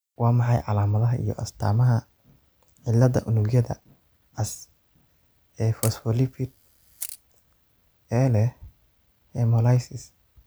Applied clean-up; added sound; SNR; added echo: none; Camera; 17 dB; none.